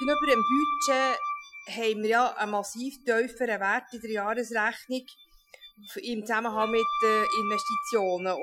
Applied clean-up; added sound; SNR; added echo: classical method Wiener filter.